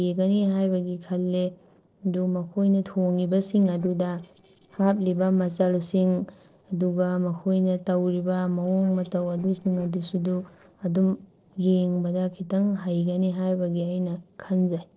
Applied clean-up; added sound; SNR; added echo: neural separator model SepFormer DNS4.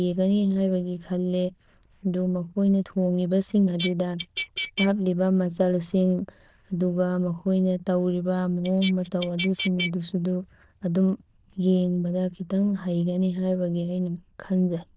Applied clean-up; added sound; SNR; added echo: neural diffusion model UNIVERSE++.